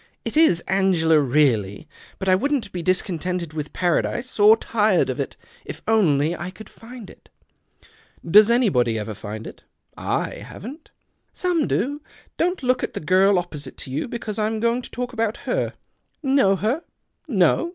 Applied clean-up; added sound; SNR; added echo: none; none; none; none.